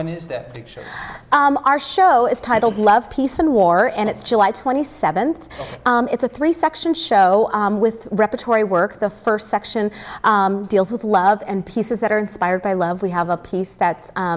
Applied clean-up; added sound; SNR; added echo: none; none; none; none.